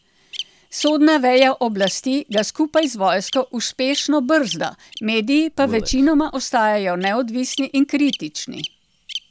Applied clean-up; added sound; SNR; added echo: none; Bird vocalization, bird call, bird song; 15 dB; none.